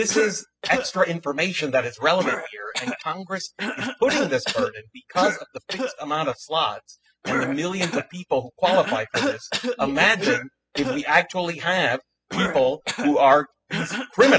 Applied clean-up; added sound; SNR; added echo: classical method spectral subtraction.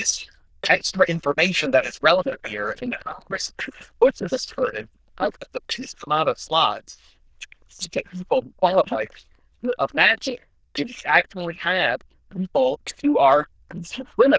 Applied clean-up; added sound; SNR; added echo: neural diffusion model UNIVERSE++.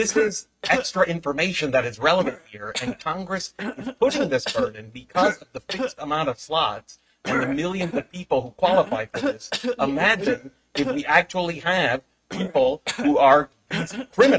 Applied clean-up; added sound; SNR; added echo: neural mask model RNNoise.